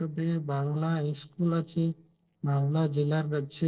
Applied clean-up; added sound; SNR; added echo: neural separator model SepFormer DNS4.